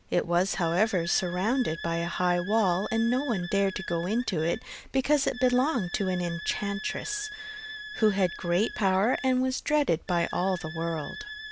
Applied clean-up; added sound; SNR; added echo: none; Wind instrument, woodwind instrument; 14 dB; none.